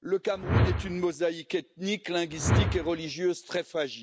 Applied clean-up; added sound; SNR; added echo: none; Whoosh, swoosh, swish; 0 dB; none.